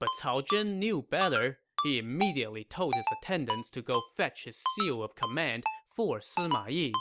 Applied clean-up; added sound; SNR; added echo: none; Ringtone; 4 dB; none.